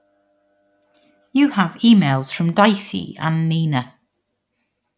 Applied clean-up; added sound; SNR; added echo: none; none; none; none.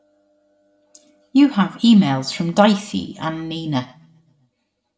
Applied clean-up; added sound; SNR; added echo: none; none; none; reverberation time 0.4 s.